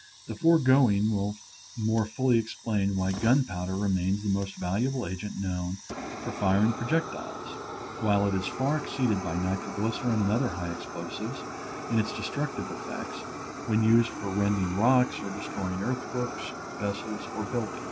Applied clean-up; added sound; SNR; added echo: none; Fire; 10 dB; none.